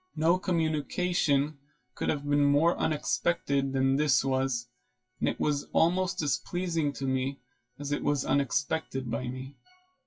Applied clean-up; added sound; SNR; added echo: classical method WPE with log-MMSE.